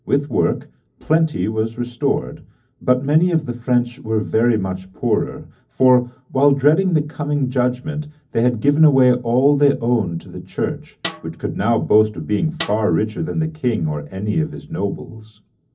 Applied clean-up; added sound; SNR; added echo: none; Snare drum; 12 dB; reverberation time 0.4 s.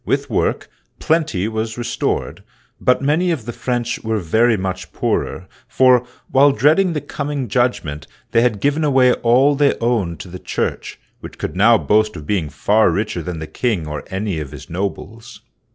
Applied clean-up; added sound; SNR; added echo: none; none; none; none.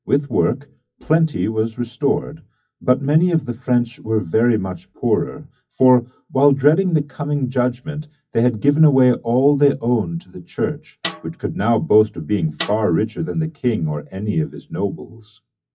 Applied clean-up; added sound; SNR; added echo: classical method WPE with log-MMSE.